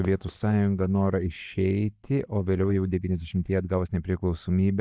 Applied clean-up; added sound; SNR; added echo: neural mask model DeepFilterNet 3.